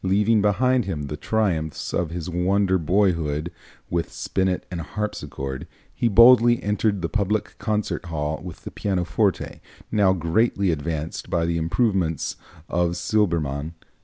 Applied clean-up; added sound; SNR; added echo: none; none; none; none.